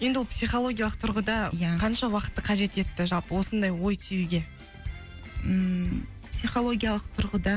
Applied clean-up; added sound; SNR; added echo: none; none; none; none.